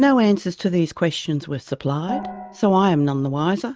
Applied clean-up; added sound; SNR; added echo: neural mask model RNNoise.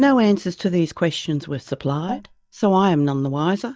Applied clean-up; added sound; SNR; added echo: neural mask model DeepFilterNet 3.